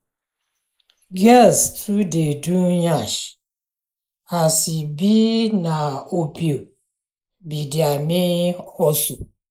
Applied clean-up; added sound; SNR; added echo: neural mask model Resemble Enhance denoiser.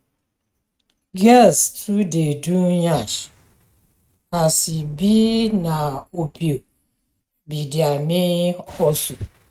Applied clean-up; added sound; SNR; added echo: neural mask model RNNoise.